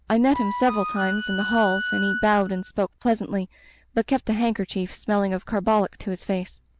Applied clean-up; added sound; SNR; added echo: none; Wind instrument, woodwind instrument; 5 dB; none.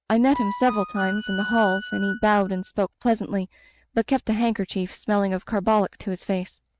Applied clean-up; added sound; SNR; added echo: neural mask model RNNoise.